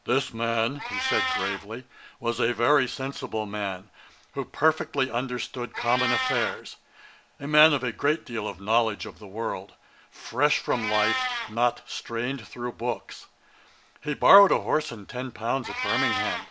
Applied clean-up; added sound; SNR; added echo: none; Meow; 9 dB; none.